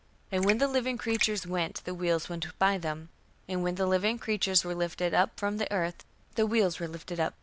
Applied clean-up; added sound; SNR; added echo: none; Raindrop; 8 dB; none.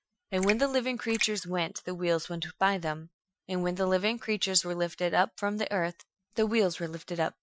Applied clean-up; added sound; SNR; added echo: classical method Wiener filter.